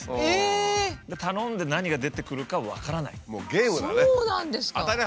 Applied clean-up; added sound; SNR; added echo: none; none; none; none.